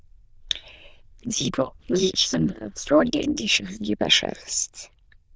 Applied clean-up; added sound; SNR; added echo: neural diffusion model UNIVERSE++.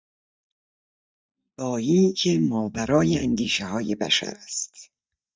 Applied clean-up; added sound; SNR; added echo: neural mask model DeepFilterNet 3.